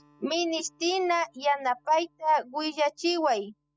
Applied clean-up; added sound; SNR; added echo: classical method spectral subtraction.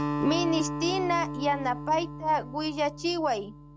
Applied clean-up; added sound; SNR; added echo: none; Acoustic guitar; 6 dB; none.